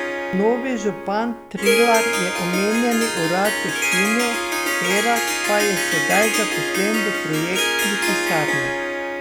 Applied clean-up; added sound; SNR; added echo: none; Harp; -1 dB; none.